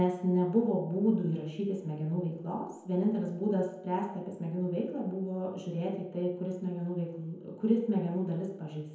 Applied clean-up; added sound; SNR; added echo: none; none; none; reverberation time 0.9 s.